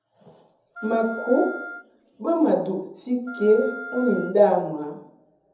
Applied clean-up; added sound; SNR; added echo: none; Wind instrument, woodwind instrument; 14 dB; reverberation time 0.7 s.